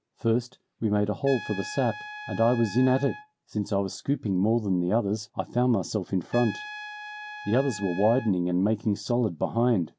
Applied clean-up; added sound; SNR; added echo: none; Trumpet; 17 dB; none.